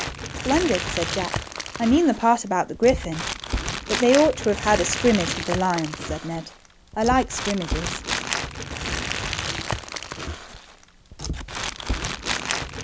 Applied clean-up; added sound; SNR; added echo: none; Crumpling, crinkling; 5 dB; none.